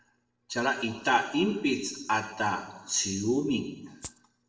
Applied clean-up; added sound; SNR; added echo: neural separator model SepFormer DNS4.